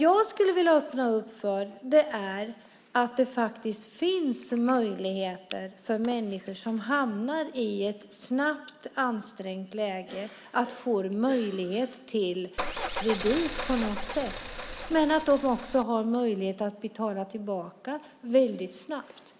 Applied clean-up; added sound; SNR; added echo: none; Car; 7 dB; none.